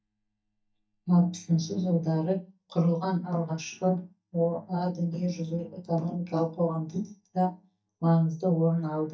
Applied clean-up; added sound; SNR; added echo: neural mask model DeepFilterNet 3.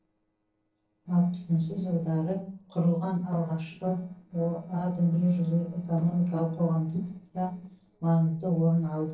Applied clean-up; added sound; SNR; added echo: neural separator model SepFormer DNS4.